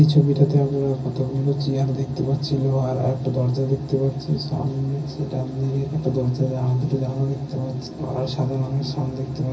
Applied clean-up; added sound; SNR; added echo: none; none; none; reverberation time 0.4 s.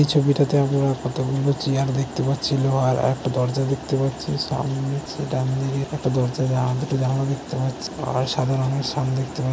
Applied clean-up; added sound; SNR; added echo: none; none; none; none.